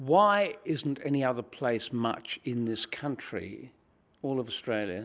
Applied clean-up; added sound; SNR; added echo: none; none; none; none.